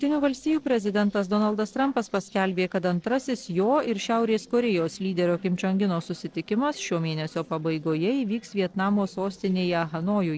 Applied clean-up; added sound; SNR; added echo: neural separator model SepFormer DNS4.